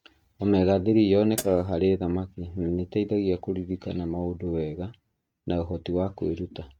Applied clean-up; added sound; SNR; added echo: neural mask model RNNoise.